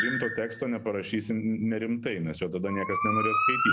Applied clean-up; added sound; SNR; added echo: none; Bird; 1 dB; none.